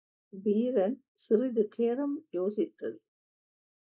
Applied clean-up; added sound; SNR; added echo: neural mask model Resemble Enhance denoiser.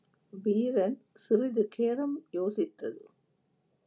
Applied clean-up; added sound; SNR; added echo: none; none; none; none.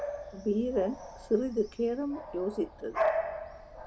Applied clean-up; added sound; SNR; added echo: none; Bark / Bird vocalization, bird call, bird song; 4 dB; none.